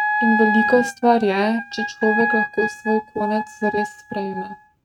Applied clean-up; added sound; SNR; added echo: neural mask model RNNoise.